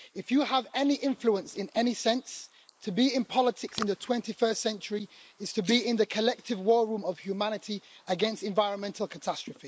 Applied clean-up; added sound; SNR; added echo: neural mask model Resemble Enhance denoiser.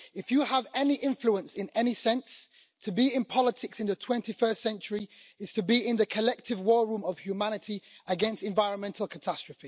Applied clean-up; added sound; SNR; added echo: none; none; none; none.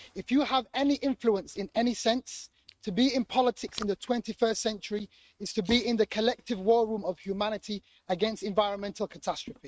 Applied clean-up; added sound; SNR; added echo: neural mask model RNNoise.